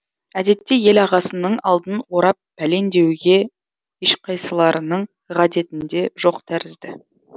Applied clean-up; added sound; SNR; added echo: none; none; none; none.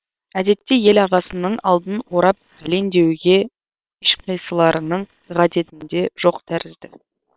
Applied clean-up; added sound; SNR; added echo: neural separator model SepFormer WHAM!.